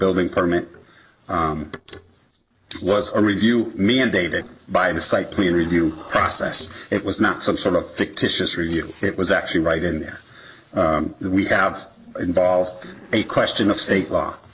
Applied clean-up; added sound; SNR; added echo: neural separator model SepFormer DNS4.